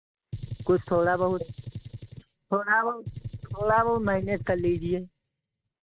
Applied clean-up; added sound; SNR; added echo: neural mask model RNNoise.